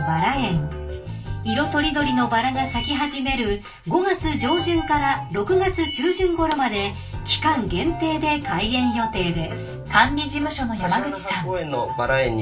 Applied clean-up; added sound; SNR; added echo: none; Explosion; 19 dB; reverberation time 0.2 s.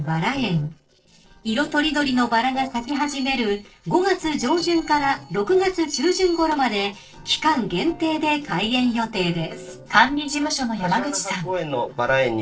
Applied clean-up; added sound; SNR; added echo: neural separator model SepFormer DNS4.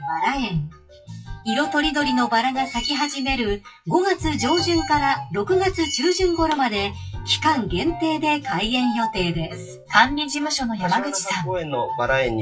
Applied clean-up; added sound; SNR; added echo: classical method WPE with log-MMSE.